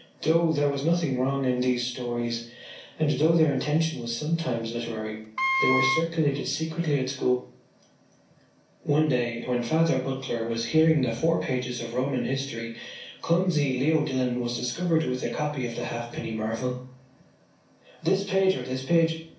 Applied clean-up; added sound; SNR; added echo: none; Wind instrument, woodwind instrument; 1 dB; reverberation time 0.6 s.